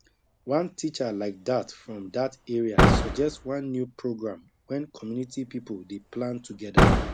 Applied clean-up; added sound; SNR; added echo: none; Slam / Car; -3 dB; none.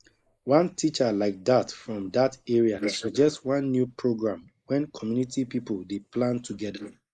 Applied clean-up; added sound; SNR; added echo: neural mask model Resemble Enhance denoiser.